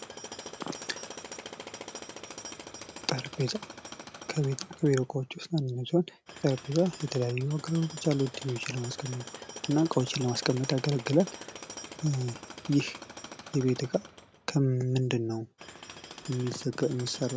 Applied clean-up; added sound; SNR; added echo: none; Tools; 14 dB; none.